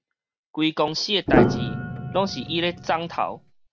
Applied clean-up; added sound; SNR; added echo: none; Piano; -1 dB; none.